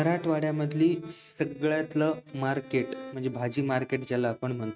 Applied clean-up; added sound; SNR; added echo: neural mask model RNNoise.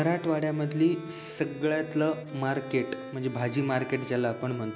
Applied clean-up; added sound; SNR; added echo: none; Bowed string instrument; 15 dB; none.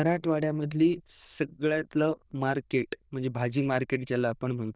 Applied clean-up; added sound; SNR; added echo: neural diffusion model UNIVERSE++.